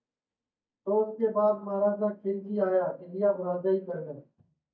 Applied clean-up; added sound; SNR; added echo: neural mask model DeepFilterNet 3.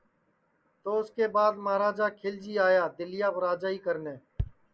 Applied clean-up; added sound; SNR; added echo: none; none; none; none.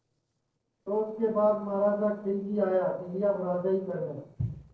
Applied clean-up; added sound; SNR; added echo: neural separator model SepFormer DNS4.